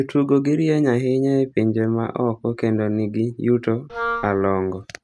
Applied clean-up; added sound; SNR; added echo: none; Wind instrument, woodwind instrument; 8 dB; none.